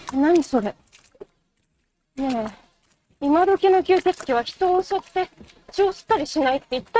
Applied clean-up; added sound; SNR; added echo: neural mask model RNNoise.